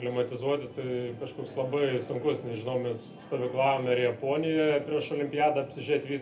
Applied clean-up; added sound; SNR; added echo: none; Chime; 10 dB; reverberation time 0.3 s.